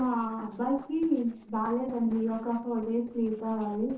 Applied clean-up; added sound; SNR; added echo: neural separator model SepFormer DNS4.